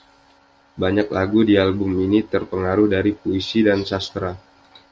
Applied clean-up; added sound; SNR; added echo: none; none; none; none.